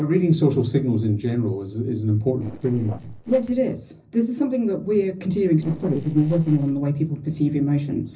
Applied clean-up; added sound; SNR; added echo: neural separator model SepFormer DNS4.